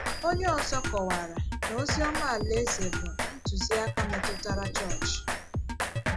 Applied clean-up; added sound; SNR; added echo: none; Drum kit; -2 dB; none.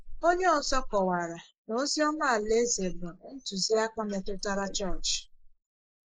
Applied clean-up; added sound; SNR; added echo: neural mask model Resemble Enhance denoiser.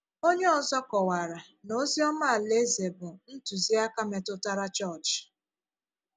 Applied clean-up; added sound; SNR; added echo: none; none; none; none.